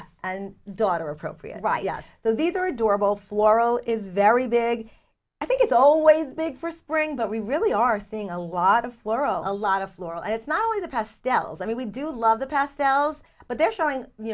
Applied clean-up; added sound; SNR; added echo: none; none; none; none.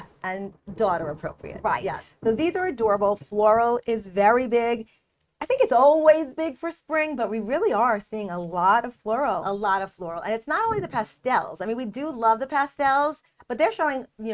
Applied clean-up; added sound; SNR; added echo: neural mask model RNNoise.